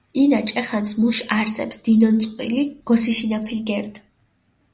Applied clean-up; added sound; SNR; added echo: none; none; none; none.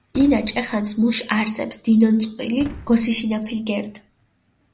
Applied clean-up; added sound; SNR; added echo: none; Boom; 19 dB; none.